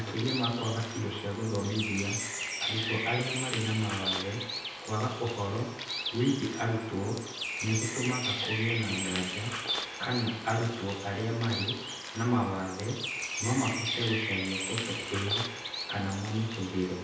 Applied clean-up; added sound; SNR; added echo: none; Bird; 4 dB; reverberation time 0.9 s.